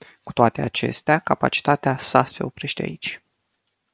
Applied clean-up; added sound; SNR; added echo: none; none; none; none.